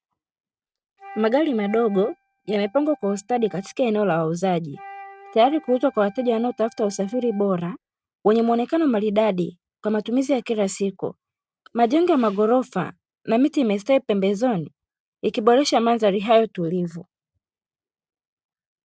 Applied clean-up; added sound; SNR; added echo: neural mask model RNNoise.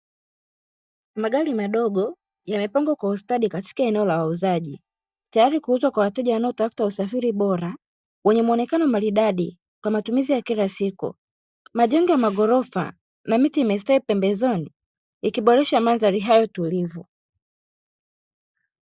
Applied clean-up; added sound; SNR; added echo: neural mask model DeepFilterNet 3.